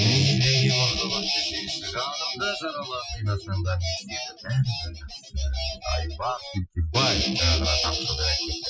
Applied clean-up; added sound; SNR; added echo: classical method Wiener filter.